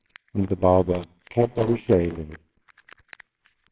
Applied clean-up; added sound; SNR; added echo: neural separator model SepFormer WHAMR!.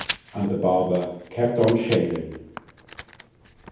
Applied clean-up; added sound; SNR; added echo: none; Writing; 14 dB; reverberation time 0.9 s.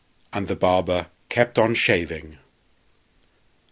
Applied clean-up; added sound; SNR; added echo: none; none; none; none.